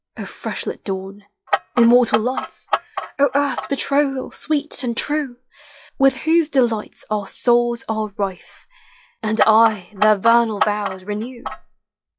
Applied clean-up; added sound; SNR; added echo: classical method log-MMSE.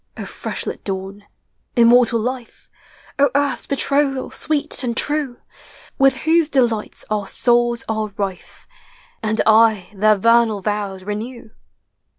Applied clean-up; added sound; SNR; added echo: none; none; none; none.